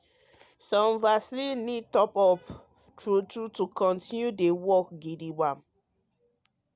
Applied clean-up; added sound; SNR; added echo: none; none; none; none.